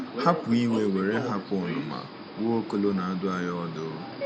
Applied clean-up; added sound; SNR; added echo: none; Subway, metro, underground; 8 dB; none.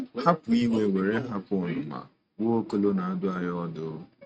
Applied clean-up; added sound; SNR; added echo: neural mask model RNNoise.